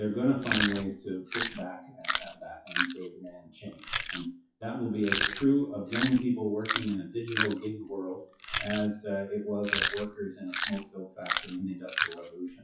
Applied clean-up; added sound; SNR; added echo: classical method WPE with log-MMSE.